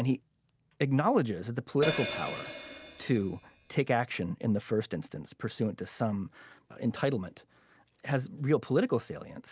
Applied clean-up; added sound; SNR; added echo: none; Hi-hat; 8 dB; none.